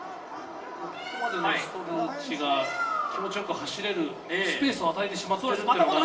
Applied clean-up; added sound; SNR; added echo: none; Bird; 10 dB; reverberation time 0.7 s.